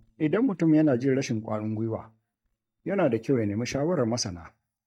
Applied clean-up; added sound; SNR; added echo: neural mask model DeepFilterNet 3.